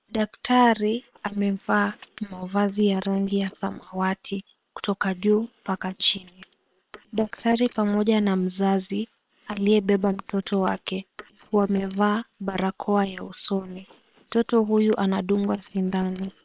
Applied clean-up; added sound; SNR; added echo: neural separator model SepFormer WHAM!.